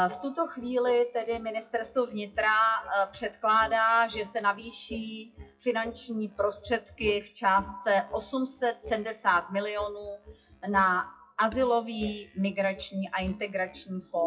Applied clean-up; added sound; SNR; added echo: classical method WPE with log-MMSE.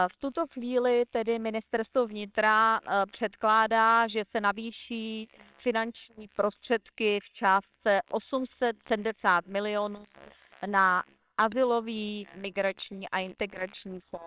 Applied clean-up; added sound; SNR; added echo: neural separator model SepFormer WHAMR!.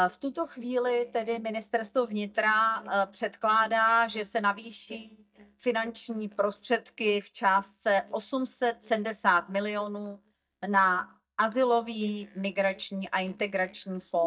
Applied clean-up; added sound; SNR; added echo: neural mask model DeepFilterNet 3.